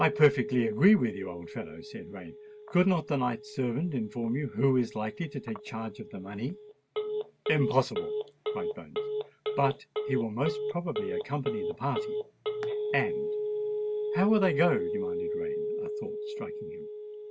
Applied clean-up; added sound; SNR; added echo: none; Telephone; 4 dB; none.